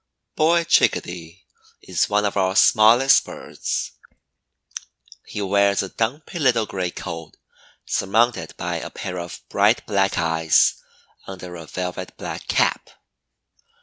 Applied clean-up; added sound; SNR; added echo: none; none; none; none.